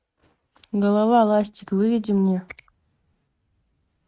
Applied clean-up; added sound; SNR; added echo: neural mask model RNNoise.